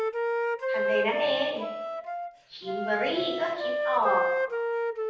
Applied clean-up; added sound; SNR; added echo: none; Wind instrument, woodwind instrument; -2 dB; reverberation time 0.9 s.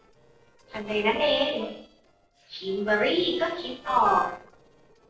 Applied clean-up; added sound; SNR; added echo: neural separator model SepFormer DNS4.